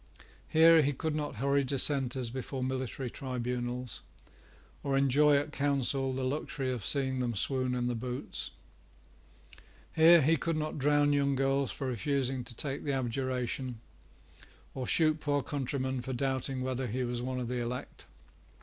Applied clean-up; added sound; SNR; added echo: none; none; none; none.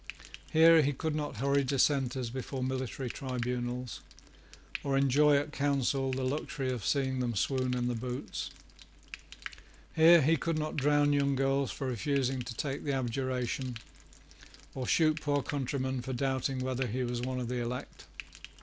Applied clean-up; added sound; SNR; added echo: none; Frying (food); 20 dB; none.